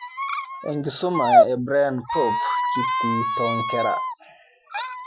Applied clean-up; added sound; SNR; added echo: classical method Wiener filter.